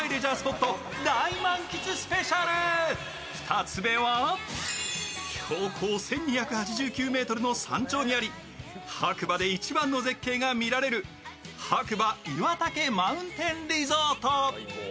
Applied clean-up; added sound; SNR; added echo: none; none; none; none.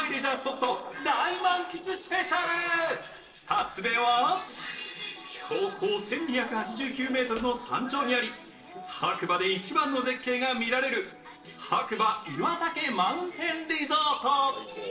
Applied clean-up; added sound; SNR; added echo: neural separator model SepFormer DNS4.